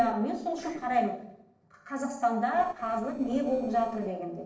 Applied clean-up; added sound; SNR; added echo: neural separator model SepFormer DNS4.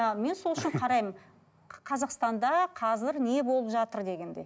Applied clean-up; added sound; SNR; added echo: none; none; none; none.